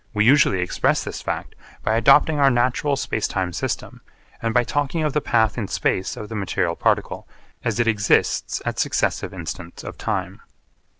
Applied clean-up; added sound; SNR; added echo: none; none; none; none.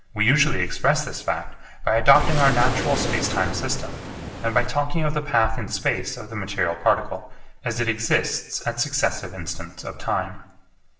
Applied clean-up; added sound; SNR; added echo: none; Waves, surf; 5 dB; reverberation time 0.7 s.